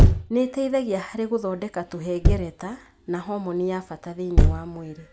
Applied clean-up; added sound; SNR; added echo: none; Thump, thud; -4 dB; none.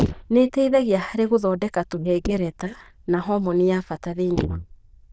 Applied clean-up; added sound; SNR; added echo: neural diffusion model UNIVERSE++.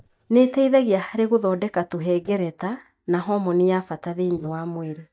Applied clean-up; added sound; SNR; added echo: neural mask model DeepFilterNet 3.